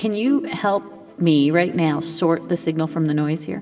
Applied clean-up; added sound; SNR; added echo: none; none; none; reverberation time 1.1 s.